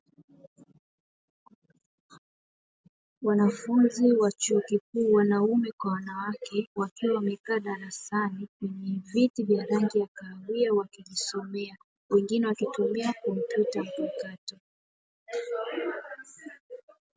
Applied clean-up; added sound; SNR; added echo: none; none; none; none.